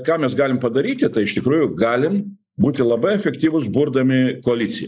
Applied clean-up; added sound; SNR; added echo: neural mask model Resemble Enhance denoiser.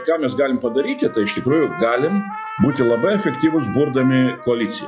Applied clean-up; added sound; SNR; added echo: classical method log-MMSE.